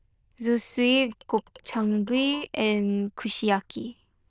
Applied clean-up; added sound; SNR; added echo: neural diffusion model UNIVERSE++.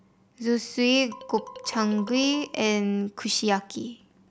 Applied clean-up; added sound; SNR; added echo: none; Marimba, xylophone; 17 dB; none.